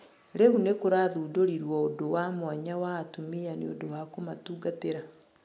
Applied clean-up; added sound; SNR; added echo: none; none; none; none.